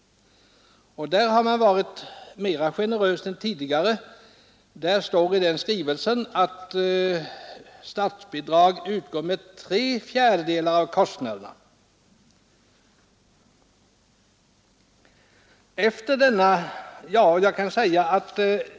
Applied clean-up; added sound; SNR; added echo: none; none; none; none.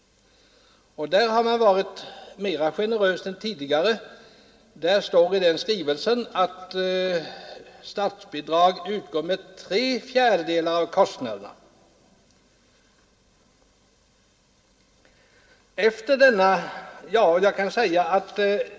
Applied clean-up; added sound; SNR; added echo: none; none; none; reverberation time 0.3 s.